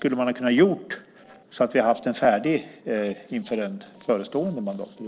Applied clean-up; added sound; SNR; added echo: neural separator model SepFormer DNS4.